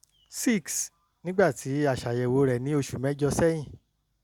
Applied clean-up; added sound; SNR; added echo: none; none; none; none.